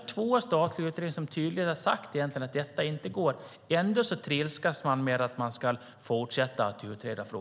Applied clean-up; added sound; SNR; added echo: none; none; none; none.